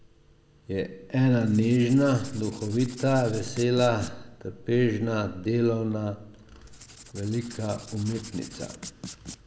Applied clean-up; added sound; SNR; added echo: none; Writing; 18 dB; reverberation time 0.5 s.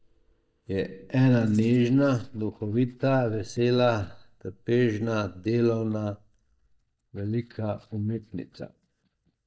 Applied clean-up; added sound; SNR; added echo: neural mask model DeepFilterNet 3.